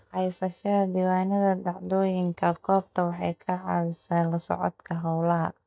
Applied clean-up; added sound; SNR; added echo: neural mask model DeepFilterNet 3.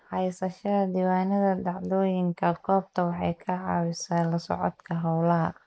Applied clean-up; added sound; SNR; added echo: neural mask model Resemble Enhance denoiser.